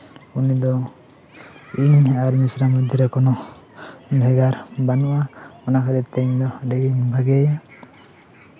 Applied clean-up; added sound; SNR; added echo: none; none; none; none.